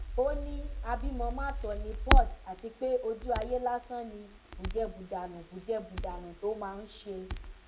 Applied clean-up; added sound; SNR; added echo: none; Crackle; -2 dB; reverberation time 0.6 s.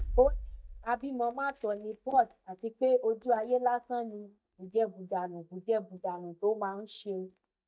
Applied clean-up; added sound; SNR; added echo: neural mask model DeepFilterNet 3.